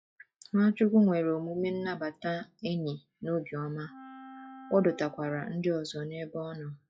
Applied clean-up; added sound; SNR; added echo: classical method log-MMSE.